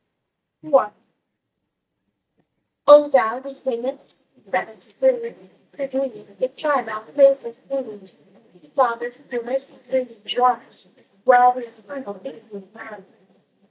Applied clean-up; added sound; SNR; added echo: neural mask model DeepFilterNet 3.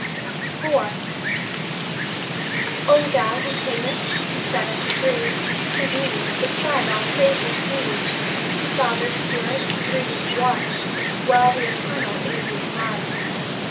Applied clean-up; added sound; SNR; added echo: none; Wind; -1 dB; reverberation time 0.2 s.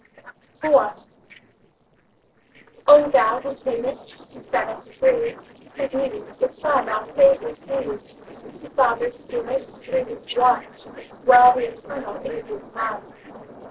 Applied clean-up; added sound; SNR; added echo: neural separator model SepFormer DNS4.